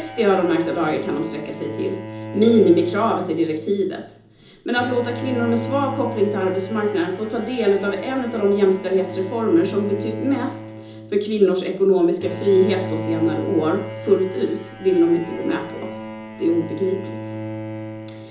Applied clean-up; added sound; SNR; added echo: none; Bowed string instrument; 11 dB; reverberation time 0.6 s.